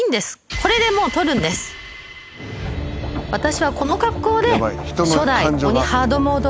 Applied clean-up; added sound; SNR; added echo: none; none; none; none.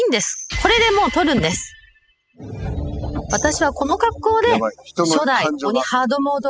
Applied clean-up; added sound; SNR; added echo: classical method spectral subtraction.